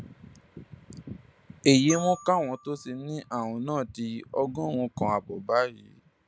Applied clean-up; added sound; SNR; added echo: none; Glockenspiel; 16 dB; none.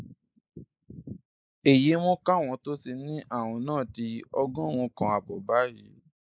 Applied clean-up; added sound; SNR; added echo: neural mask model Resemble Enhance denoiser.